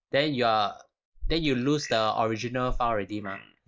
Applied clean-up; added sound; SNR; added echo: neural mask model Resemble Enhance denoiser.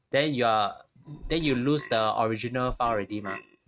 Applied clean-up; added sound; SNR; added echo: neural mask model RNNoise.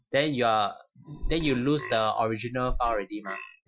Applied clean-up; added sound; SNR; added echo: classical method Wiener filter.